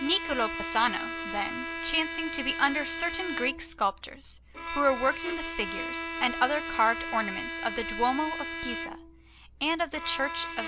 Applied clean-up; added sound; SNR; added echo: none; Bowed string instrument; 6 dB; none.